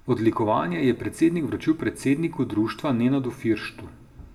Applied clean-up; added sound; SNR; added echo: none; none; none; reverberation time 1.3 s.